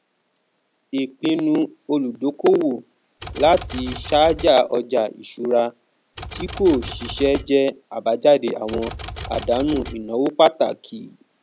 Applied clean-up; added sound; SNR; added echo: none; Typewriter; 11 dB; none.